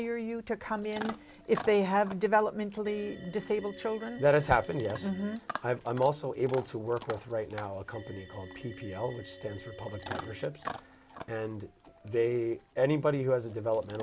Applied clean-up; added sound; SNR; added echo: none; Organ + Chewing, mastication / Dog; 14 dB; none.